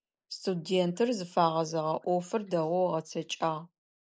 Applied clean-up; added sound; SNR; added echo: neural mask model Resemble Enhance denoiser.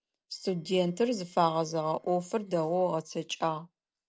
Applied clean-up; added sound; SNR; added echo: neural separator model SepFormer DNS4.